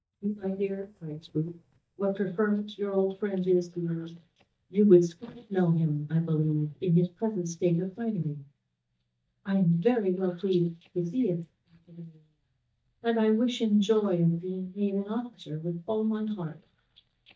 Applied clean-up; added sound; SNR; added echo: neural mask model DeepFilterNet 3.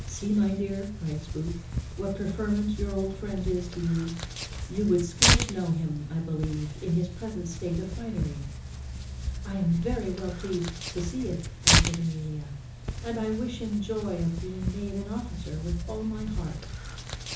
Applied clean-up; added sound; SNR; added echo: none; Tearing; 1 dB; reverberation time 0.7 s.